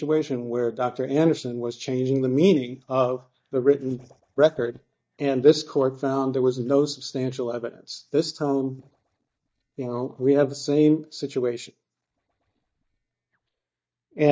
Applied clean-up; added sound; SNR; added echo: neural mask model DeepFilterNet 3.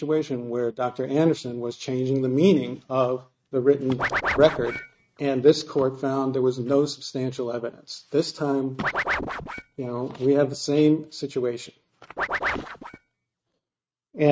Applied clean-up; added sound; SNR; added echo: neural mask model RNNoise.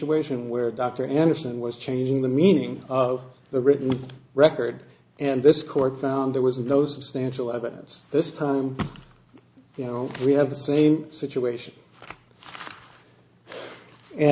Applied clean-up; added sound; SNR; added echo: none; none; none; none.